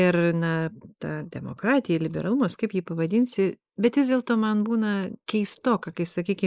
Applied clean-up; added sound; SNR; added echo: neural mask model Resemble Enhance denoiser.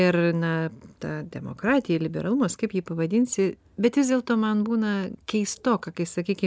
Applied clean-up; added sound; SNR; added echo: none; none; none; none.